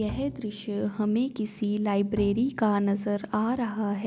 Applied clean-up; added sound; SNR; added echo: none; Bowed string instrument; 15 dB; none.